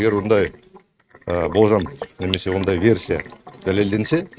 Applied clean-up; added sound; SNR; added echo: neural mask model RNNoise.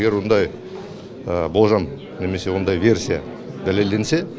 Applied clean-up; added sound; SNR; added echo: none; none; none; none.